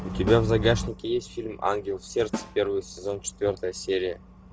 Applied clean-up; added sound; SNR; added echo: none; Snare drum; 15 dB; none.